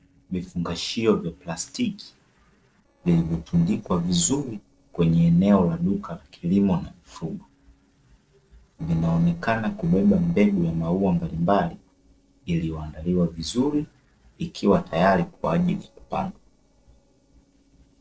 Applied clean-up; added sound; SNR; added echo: neural separator model SepFormer DNS4.